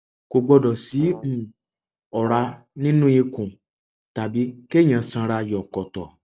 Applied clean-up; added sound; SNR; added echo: neural separator model SepFormer DNS4.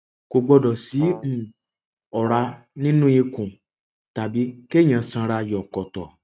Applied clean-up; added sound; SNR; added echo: neural mask model RNNoise.